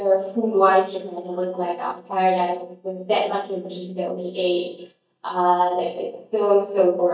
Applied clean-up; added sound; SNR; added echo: neural mask model DeepFilterNet 3.